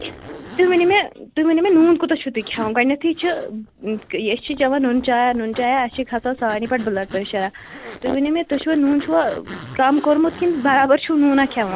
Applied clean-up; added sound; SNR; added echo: none; Zipper (clothing); 18 dB; none.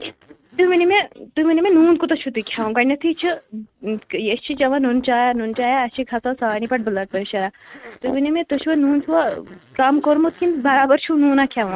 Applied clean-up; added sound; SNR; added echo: neural mask model RNNoise.